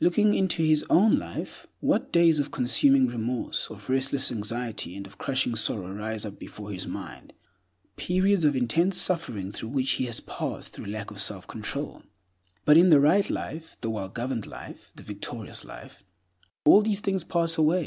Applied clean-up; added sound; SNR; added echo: none; none; none; none.